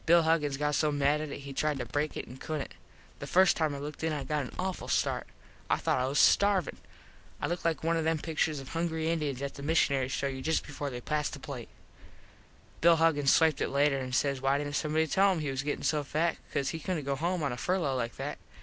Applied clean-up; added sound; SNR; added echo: none; Fireworks; 15 dB; none.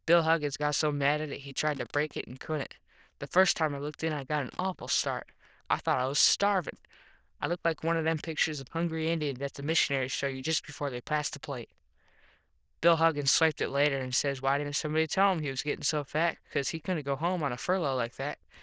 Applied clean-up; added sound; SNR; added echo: neural diffusion model UNIVERSE++.